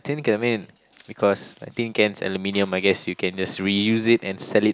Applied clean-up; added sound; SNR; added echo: none; none; none; none.